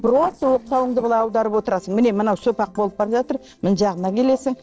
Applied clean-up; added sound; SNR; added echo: neural separator model SepFormer DNS4.